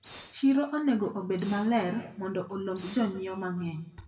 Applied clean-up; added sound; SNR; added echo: none; Animal; 3 dB; reverberation time 0.6 s.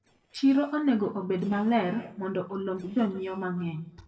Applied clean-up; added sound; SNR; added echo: neural separator model SepFormer DNS4.